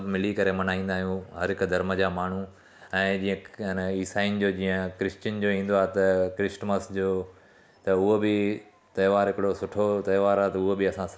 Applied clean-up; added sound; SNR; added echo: none; none; none; none.